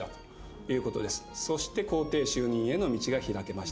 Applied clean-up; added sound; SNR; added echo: none; none; none; none.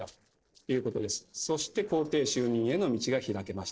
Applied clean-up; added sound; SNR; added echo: neural separator model SepFormer DNS4.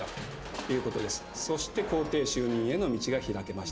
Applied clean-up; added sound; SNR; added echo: none; Crushing; 12 dB; none.